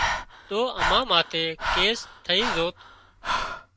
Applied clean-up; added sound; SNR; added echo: none; Breathing; 3 dB; none.